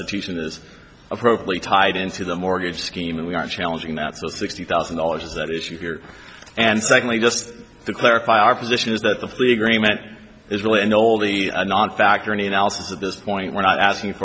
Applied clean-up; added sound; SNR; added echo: none; none; none; none.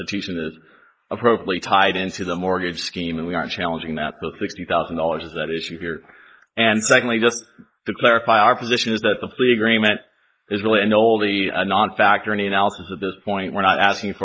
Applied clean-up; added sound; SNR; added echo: neural mask model Resemble Enhance denoiser.